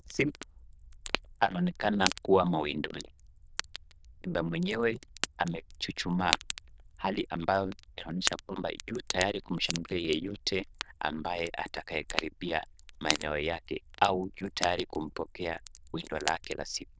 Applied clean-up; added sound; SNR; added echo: neural diffusion model UNIVERSE++.